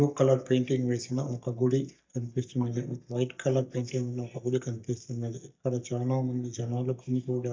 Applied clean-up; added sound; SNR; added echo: neural mask model DeepFilterNet 3.